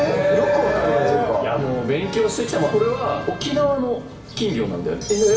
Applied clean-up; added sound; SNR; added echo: none; none; none; reverberation time 0.8 s.